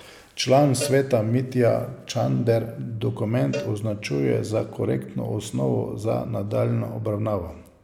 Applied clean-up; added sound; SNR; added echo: none; Cowbell; 16 dB; none.